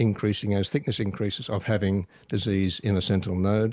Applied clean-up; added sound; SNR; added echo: none; none; none; none.